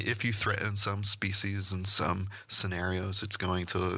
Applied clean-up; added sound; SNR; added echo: none; none; none; none.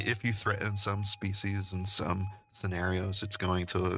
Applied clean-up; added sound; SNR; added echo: neural mask model RNNoise.